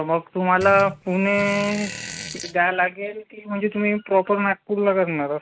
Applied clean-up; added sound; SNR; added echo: none; Fart; 13 dB; none.